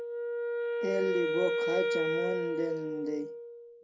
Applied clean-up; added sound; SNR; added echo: none; Wind instrument, woodwind instrument; -3 dB; reverberation time 0.2 s.